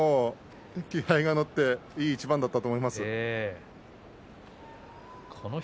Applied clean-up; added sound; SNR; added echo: none; none; none; none.